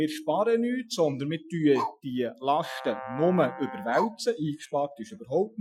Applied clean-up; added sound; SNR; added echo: classical method Wiener filter.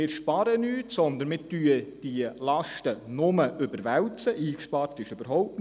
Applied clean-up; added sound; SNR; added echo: none; none; none; none.